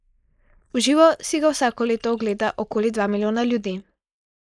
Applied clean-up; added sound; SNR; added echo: neural mask model Resemble Enhance denoiser.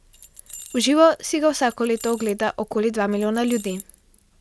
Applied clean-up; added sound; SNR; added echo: none; Keys jangling; 14 dB; none.